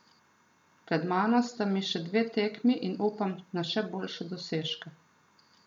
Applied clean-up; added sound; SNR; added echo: none; none; none; none.